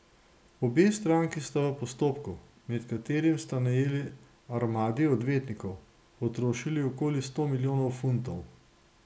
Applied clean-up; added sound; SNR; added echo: none; none; none; none.